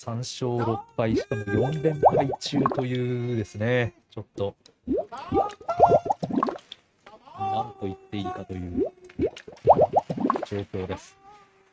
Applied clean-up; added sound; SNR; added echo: neural mask model RNNoise.